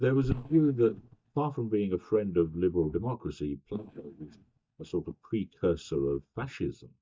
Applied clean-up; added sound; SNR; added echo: neural mask model DeepFilterNet 3.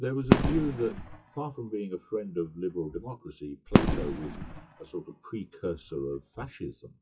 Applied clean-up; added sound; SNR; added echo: classical method WPE with log-MMSE.